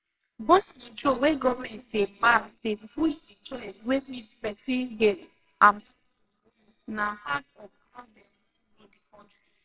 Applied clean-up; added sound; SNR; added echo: neural separator model SepFormer WHAMR!.